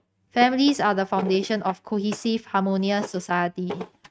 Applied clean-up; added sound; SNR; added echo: neural mask model RNNoise.